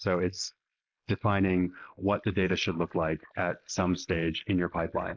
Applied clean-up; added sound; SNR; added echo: neural mask model Resemble Enhance denoiser.